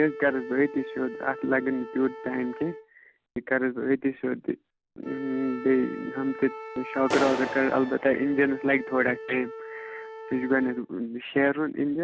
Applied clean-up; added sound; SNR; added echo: none; Clapping + Wind instrument, woodwind instrument; 11 dB; none.